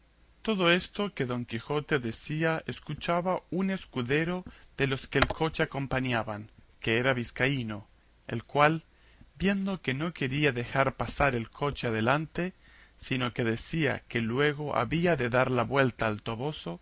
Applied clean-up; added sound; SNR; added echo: none; Computer keyboard; 4 dB; none.